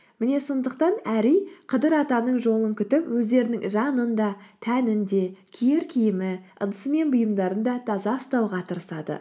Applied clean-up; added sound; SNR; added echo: none; none; none; none.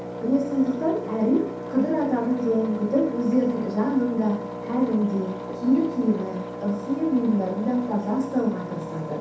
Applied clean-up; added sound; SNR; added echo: none; Engine; 9 dB; reverberation time 0.7 s.